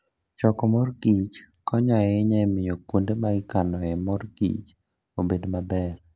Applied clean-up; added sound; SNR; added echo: none; none; none; none.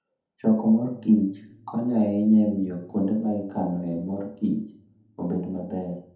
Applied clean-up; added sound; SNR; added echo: none; none; none; reverberation time 0.6 s.